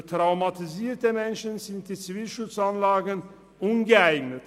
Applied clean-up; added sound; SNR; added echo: none; none; none; none.